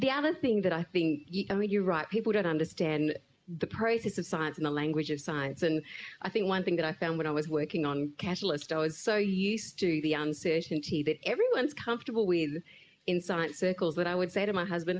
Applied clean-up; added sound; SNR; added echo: none; none; none; none.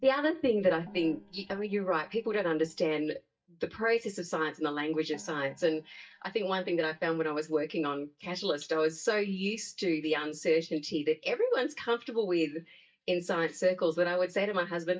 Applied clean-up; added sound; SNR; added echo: neural mask model DeepFilterNet 3.